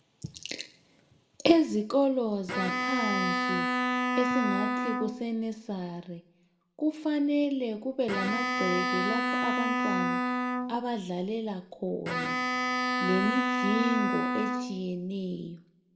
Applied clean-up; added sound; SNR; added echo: none; Bowed string instrument; -1 dB; reverberation time 0.5 s.